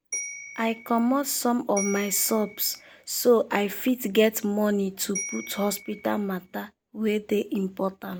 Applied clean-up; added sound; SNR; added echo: none; Bell; 13 dB; none.